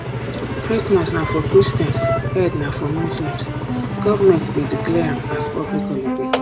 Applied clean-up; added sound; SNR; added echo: none; Engine; 3 dB; reverberation time 0.9 s.